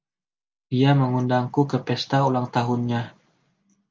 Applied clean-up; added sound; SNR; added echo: none; none; none; none.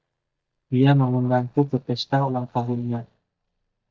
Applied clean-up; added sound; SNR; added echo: neural mask model DeepFilterNet 3.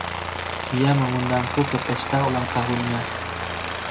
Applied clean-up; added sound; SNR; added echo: none; Aircraft; 3 dB; none.